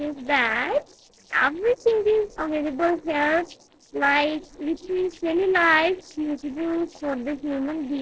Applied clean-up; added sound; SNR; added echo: neural separator model SepFormer DNS4.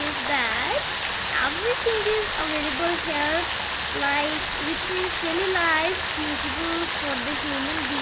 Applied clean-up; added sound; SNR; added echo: none; Rain; -2 dB; none.